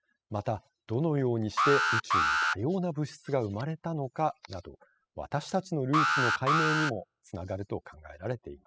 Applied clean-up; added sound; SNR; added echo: classical method spectral subtraction.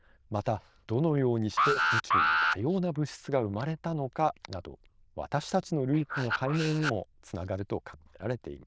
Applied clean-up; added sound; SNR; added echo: neural diffusion model UNIVERSE++.